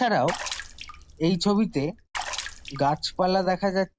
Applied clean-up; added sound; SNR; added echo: none; Water / Splash, splatter; 12 dB; none.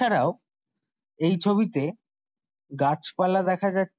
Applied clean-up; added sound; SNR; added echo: none; none; none; none.